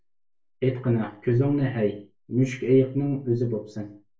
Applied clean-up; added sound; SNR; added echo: none; none; none; reverberation time 0.3 s.